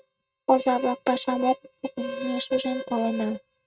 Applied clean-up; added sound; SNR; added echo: neural mask model RNNoise.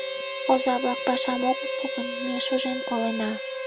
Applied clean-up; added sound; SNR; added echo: none; Harmonica; 3 dB; none.